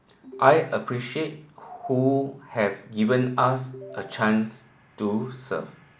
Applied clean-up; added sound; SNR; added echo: none; Ringtone / Chime; 19 dB; none.